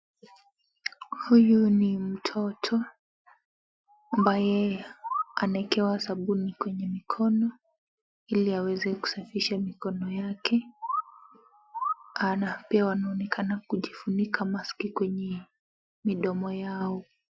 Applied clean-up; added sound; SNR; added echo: classical method Wiener filter.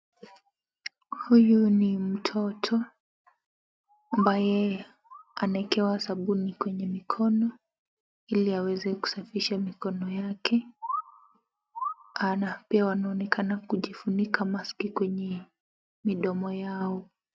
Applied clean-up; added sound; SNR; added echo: neural mask model RNNoise.